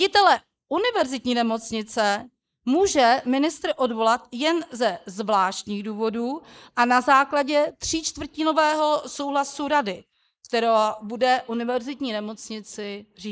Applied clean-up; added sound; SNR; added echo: neural mask model Resemble Enhance denoiser.